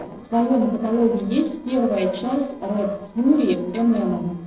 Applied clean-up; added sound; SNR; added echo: neural separator model SepFormer DNS4.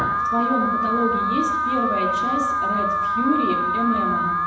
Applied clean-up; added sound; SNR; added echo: none; Alarm; -4 dB; reverberation time 0.9 s.